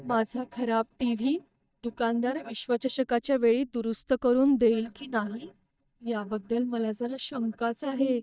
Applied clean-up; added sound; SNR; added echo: neural mask model DeepFilterNet 3.